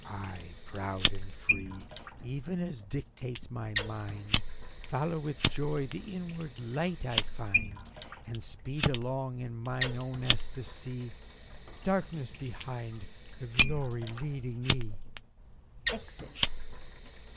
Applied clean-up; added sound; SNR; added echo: none; Sink (filling or washing) / Water + Fire; -4 dB; none.